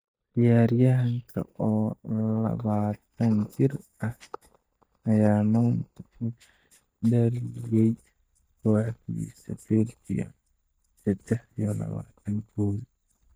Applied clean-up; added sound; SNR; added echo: neural mask model DeepFilterNet 3.